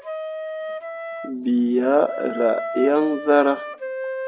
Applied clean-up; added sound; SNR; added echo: none; Wind instrument, woodwind instrument; 9 dB; none.